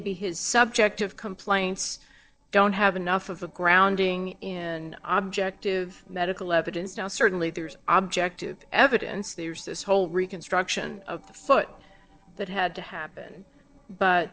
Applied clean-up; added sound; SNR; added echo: neural separator model SepFormer DNS4.